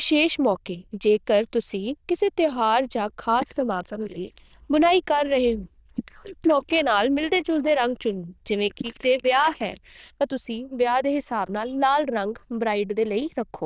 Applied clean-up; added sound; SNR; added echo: neural diffusion model UNIVERSE++.